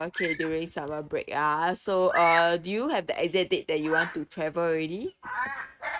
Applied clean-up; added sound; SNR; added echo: neural mask model RNNoise.